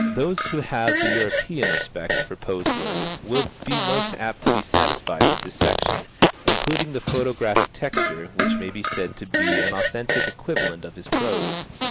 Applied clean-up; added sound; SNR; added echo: none; Fart; -5 dB; none.